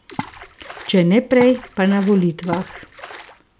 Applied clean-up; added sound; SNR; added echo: none; Water / Splash, splatter; 15 dB; none.